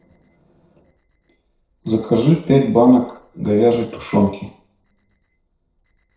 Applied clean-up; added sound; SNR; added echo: neural separator model SepFormer DNS4.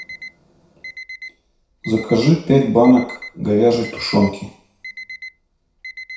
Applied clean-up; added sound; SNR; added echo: none; Alarm; 17 dB; reverberation time 0.6 s.